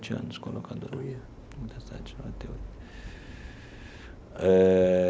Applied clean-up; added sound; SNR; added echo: none; Thunder / Wind; 16 dB; none.